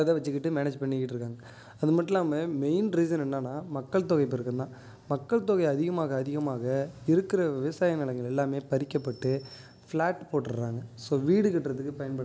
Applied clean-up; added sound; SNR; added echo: none; none; none; none.